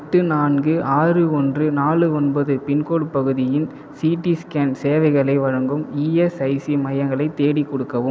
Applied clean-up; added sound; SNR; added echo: none; none; none; none.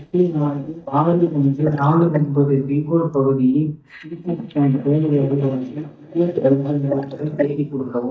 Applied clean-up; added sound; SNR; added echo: neural mask model DeepFilterNet 3.